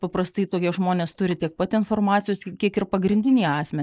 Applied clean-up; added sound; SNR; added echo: neural mask model Resemble Enhance denoiser.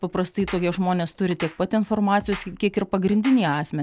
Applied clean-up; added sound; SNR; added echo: none; Clapping; 20 dB; none.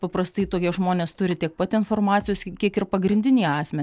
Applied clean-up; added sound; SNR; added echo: none; none; none; none.